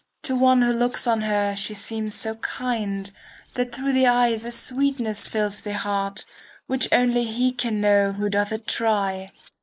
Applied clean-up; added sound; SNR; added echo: neural mask model Resemble Enhance denoiser.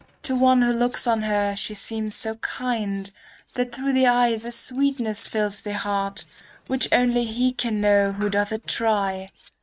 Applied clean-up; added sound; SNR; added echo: neural mask model RNNoise.